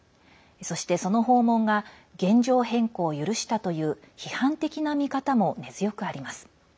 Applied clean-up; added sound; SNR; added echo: none; none; none; none.